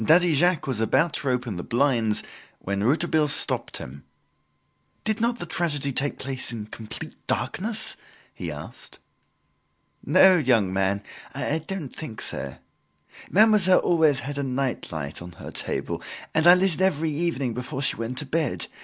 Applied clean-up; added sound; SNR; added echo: none; none; none; none.